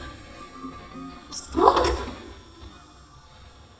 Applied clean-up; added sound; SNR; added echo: neural mask model DeepFilterNet 3.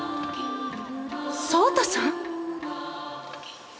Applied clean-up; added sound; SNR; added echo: none; none; none; none.